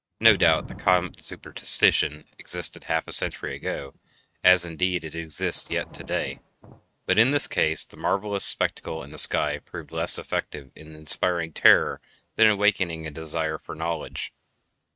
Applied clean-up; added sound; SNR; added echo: neural mask model RNNoise.